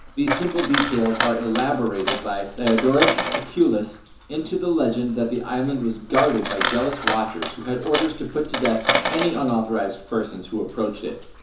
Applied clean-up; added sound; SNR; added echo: none; Coin (dropping); 5 dB; reverberation time 0.7 s.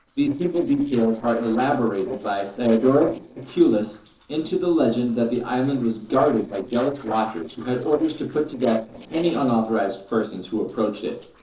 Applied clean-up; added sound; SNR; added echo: neural separator model SepFormer DNS4.